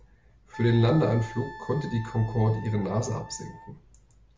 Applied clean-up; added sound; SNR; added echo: none; Wind instrument, woodwind instrument; 17 dB; none.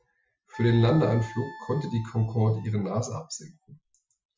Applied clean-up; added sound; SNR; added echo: classical method Wiener filter.